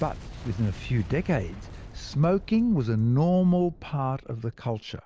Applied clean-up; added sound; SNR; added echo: none; Boom; 16 dB; none.